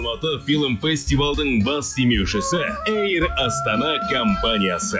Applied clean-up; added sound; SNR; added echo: classical method log-MMSE.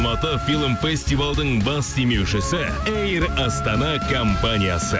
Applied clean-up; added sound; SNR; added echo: none; Wind instrument, woodwind instrument; 11 dB; none.